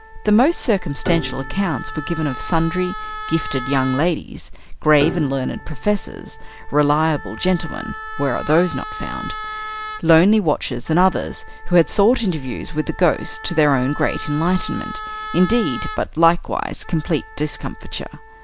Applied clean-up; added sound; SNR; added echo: none; Wind instrument, woodwind instrument + Piano; 13 dB; none.